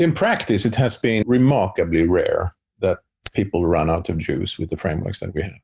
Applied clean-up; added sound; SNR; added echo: neural mask model DeepFilterNet 3.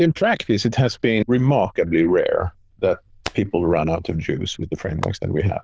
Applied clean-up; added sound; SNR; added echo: neural diffusion model UNIVERSE++.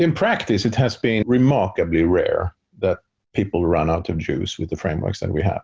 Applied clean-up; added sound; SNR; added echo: none; none; none; none.